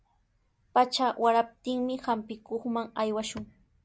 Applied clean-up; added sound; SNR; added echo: none; none; none; none.